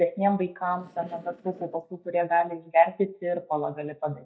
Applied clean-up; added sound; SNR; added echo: neural mask model DeepFilterNet 3.